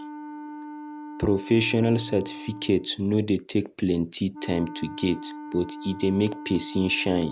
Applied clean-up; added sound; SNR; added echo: none; Wind instrument, woodwind instrument; 13 dB; none.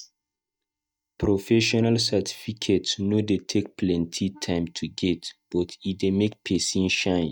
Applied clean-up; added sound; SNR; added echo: neural mask model DeepFilterNet 3.